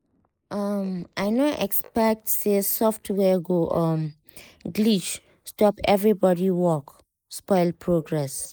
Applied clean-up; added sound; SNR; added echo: neural mask model Resemble Enhance denoiser.